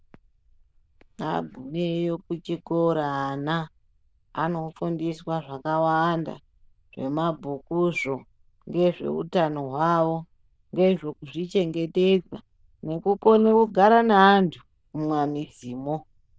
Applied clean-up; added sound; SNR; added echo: neural diffusion model UNIVERSE++.